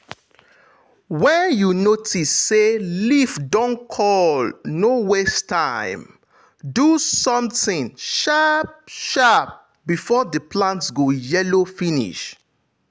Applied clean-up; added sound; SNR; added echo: none; none; none; none.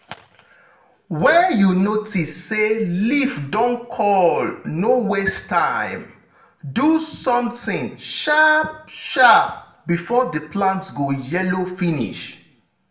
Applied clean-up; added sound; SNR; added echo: none; none; none; reverberation time 0.5 s.